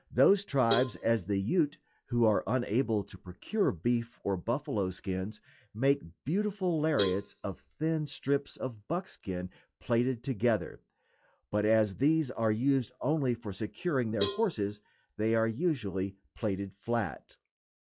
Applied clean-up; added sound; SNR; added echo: classical method log-MMSE.